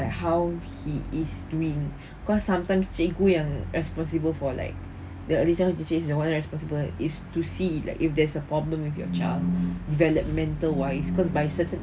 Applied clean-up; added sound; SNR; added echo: none; none; none; none.